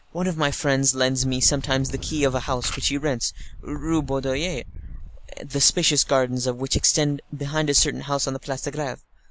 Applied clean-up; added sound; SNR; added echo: none; Camera + Engine; 13 dB; none.